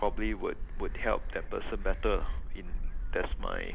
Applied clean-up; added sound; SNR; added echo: none; Gull, seagull; -3 dB; none.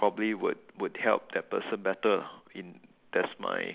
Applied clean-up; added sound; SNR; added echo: none; none; none; none.